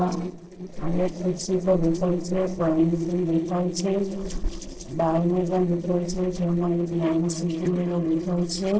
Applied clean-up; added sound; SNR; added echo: neural separator model SepFormer DNS4.